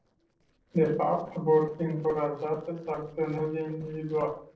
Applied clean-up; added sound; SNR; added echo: neural separator model SepFormer DNS4.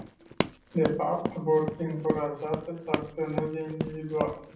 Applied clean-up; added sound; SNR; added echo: none; Run; 4 dB; reverberation time 0.6 s.